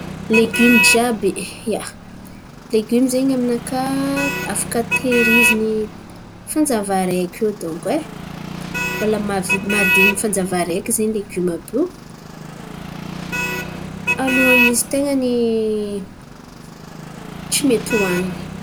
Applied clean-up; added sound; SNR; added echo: none; Motor vehicle (road); 3 dB; none.